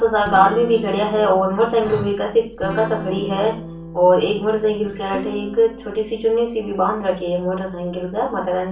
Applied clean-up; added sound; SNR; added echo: none; Guitar; 14 dB; reverberation time 0.3 s.